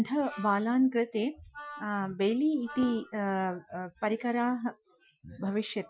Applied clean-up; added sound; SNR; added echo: classical method Wiener filter.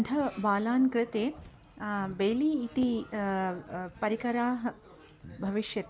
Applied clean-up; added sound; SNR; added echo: none; none; none; none.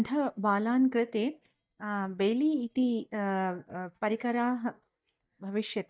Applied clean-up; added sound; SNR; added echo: neural mask model DeepFilterNet 3.